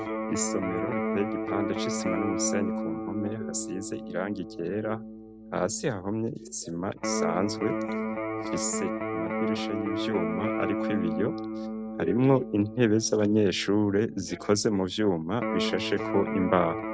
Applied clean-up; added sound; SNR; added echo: none; Electric guitar; 3 dB; none.